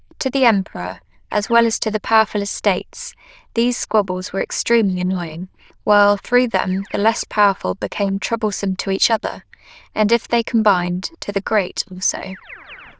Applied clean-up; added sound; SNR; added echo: neural diffusion model UNIVERSE++.